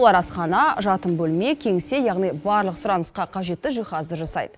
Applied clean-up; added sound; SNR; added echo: none; none; none; none.